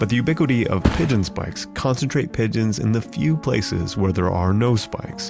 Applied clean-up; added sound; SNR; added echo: none; Thump, thud; 12 dB; none.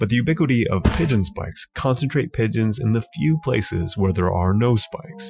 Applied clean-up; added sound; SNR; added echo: classical method Wiener filter.